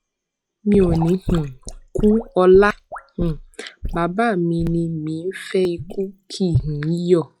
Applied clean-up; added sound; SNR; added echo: classical method log-MMSE.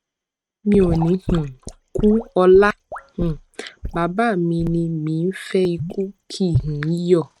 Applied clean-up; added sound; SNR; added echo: neural mask model RNNoise.